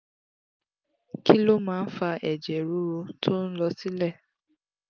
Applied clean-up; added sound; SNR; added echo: none; none; none; none.